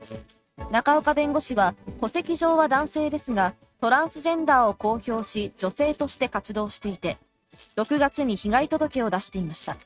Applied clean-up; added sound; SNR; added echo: neural mask model RNNoise.